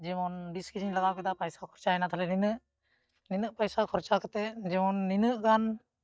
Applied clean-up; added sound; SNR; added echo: neural mask model DeepFilterNet 3.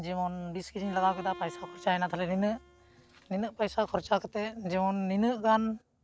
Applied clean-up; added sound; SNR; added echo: none; Bowed string instrument; 18 dB; none.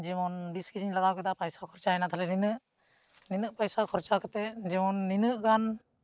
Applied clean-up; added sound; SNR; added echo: neural mask model Resemble Enhance denoiser.